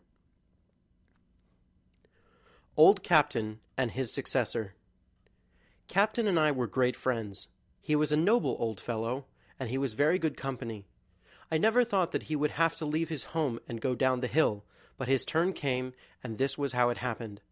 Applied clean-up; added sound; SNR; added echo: none; none; none; none.